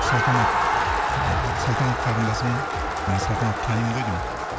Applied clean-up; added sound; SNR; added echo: none; Crowd; -1 dB; none.